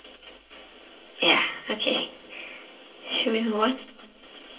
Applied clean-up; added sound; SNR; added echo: none; none; none; reverberation time 0.2 s.